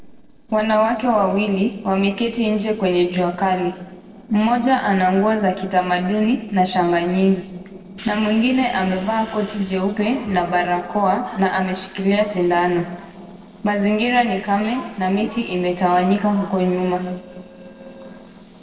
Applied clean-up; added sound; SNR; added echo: neural separator model SepFormer DNS4.